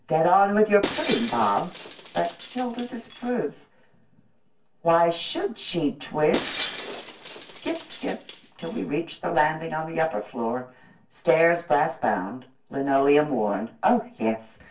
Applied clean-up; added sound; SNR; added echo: none; Shatter; 10 dB; reverberation time 0.3 s.